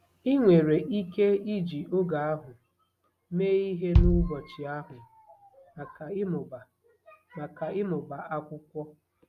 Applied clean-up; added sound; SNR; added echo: none; Bass drum; -1 dB; none.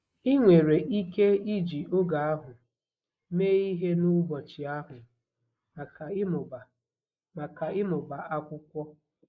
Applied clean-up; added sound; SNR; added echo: neural mask model Resemble Enhance denoiser.